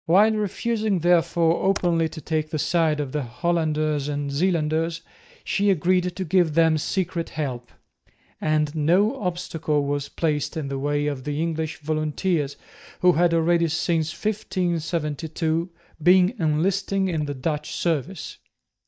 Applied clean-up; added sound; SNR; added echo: neural mask model DeepFilterNet 3.